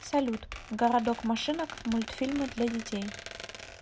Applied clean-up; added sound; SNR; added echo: none; Squeak; 14 dB; none.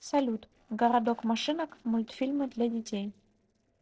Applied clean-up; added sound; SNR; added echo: neural separator model SepFormer DNS4.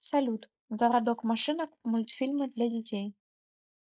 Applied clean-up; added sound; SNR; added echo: neural mask model Resemble Enhance denoiser.